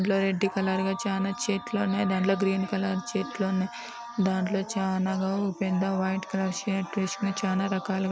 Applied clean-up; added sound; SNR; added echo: none; none; none; none.